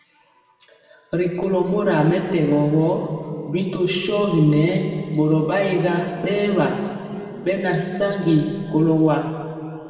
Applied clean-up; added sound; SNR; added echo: none; none; none; reverberation time 2.4 s.